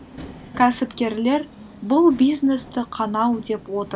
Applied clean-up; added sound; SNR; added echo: none; Subway, metro, underground; 19 dB; none.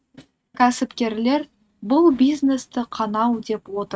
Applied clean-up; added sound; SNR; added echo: neural mask model RNNoise.